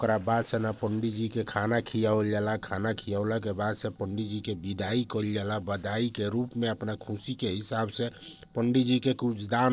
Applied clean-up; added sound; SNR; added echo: neural separator model SepFormer DNS4.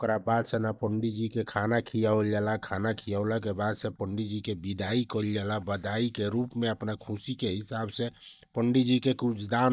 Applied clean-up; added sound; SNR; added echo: neural mask model DeepFilterNet 3.